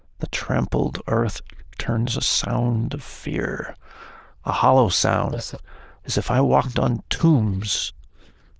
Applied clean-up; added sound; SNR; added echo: neural diffusion model UNIVERSE++.